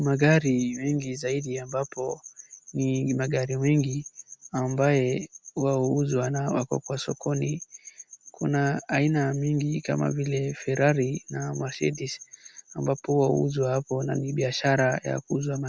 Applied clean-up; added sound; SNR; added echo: none; none; none; none.